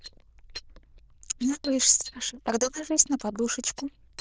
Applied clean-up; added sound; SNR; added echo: neural diffusion model UNIVERSE++.